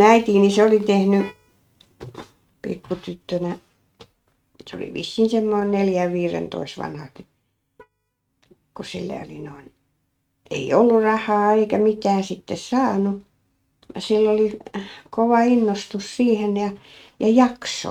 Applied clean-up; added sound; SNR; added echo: neural mask model RNNoise.